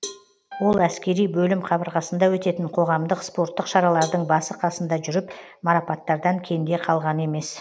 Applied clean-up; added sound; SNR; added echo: none; Cowbell + Piano; 19 dB; none.